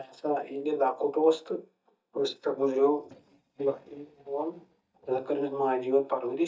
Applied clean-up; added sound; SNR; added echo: neural mask model DeepFilterNet 3.